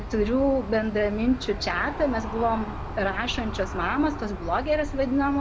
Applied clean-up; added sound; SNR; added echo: none; Aircraft; 8 dB; none.